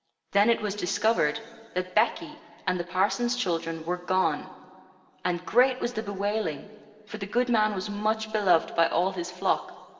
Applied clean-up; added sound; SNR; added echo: none; none; none; reverberation time 1.9 s.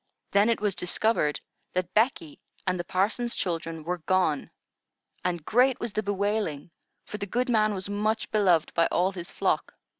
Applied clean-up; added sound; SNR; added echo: none; none; none; none.